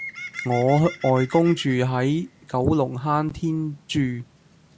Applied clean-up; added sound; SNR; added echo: none; Bird; 18 dB; none.